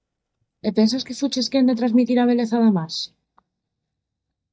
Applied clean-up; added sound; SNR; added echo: neural mask model DeepFilterNet 3.